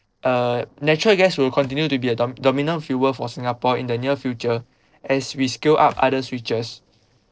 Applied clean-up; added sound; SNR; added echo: neural separator model SepFormer DNS4.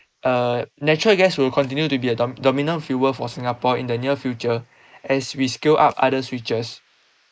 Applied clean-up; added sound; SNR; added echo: neural mask model Resemble Enhance denoiser.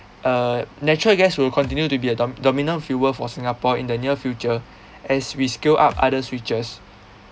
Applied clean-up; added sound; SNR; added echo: none; Thump, thud; 18 dB; none.